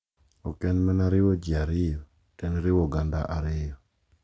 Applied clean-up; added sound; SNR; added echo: none; none; none; none.